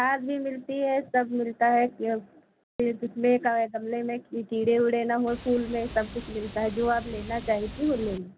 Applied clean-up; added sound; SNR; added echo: none; Water; 13 dB; none.